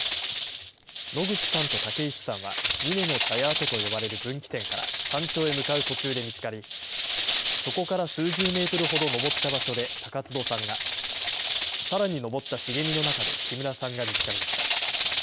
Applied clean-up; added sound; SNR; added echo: none; Rattle / Rattle (instrument); -2 dB; none.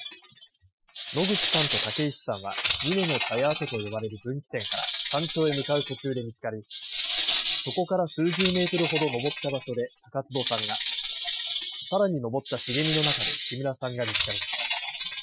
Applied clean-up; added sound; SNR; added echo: classical method Wiener filter.